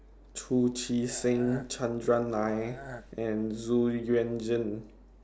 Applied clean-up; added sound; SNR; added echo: none; Burping, eructation; 15 dB; none.